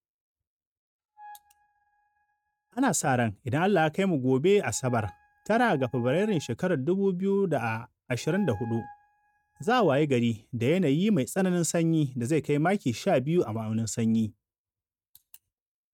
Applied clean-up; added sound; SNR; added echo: neural mask model RNNoise.